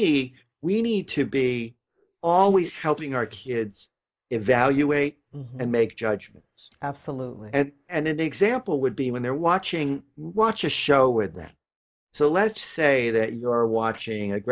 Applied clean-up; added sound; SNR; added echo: neural mask model Resemble Enhance denoiser.